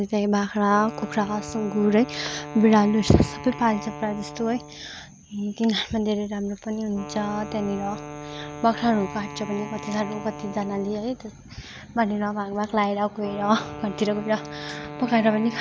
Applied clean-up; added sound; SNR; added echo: none; Wind instrument, woodwind instrument; 13 dB; none.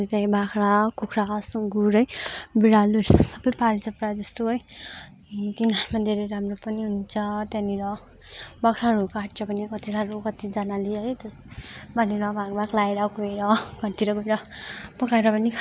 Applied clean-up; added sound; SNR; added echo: none; none; none; none.